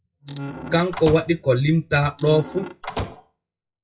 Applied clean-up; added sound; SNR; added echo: classical method WPE with log-MMSE.